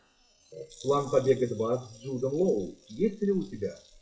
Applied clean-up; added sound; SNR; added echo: classical method WPE with log-MMSE.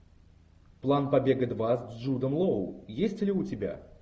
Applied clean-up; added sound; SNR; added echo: none; none; none; none.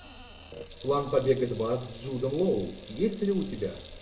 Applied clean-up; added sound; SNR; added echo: none; Sink (filling or washing) / Water tap, faucet; 15 dB; reverberation time 0.2 s.